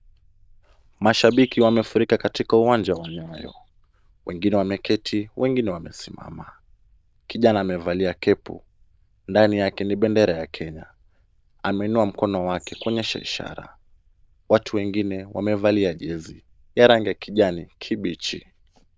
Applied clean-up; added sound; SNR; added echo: neural diffusion model UNIVERSE++.